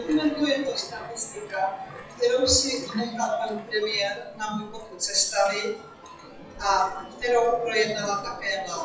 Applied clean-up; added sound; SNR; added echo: classical method WPE with log-MMSE.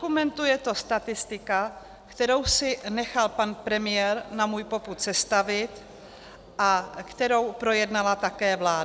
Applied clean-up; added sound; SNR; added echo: none; none; none; none.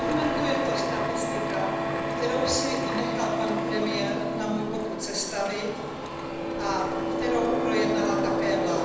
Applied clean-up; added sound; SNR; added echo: none; Printer; -2 dB; reverberation time 1.1 s.